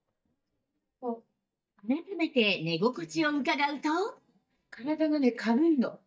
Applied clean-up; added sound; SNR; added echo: neural mask model DeepFilterNet 3.